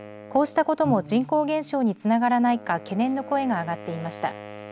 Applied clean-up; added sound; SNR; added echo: none; Wind instrument, woodwind instrument + Bowed string instrument; 15 dB; none.